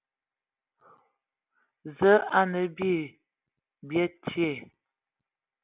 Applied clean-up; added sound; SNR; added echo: none; none; none; none.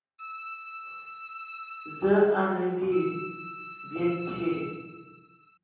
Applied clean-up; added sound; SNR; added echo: none; Bowed string instrument; 12 dB; reverberation time 1.3 s.